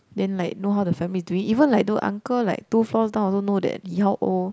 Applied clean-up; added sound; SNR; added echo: none; none; none; none.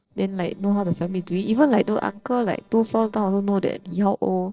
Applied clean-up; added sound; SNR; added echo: neural separator model SepFormer DNS4.